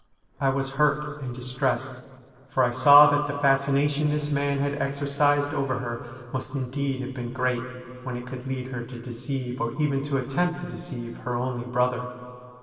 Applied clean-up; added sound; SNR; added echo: neural separator model SepFormer DNS4.